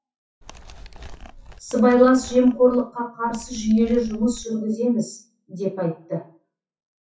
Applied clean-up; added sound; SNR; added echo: classical method WPE with log-MMSE.